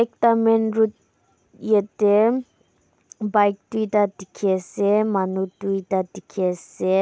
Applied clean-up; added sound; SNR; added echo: none; none; none; none.